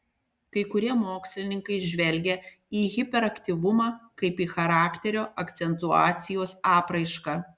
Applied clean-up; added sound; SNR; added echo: none; none; none; none.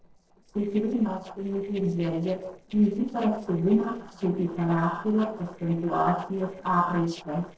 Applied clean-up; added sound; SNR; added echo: neural separator model SepFormer DNS4.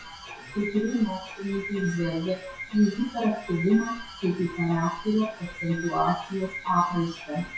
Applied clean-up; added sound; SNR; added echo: classical method WPE with log-MMSE.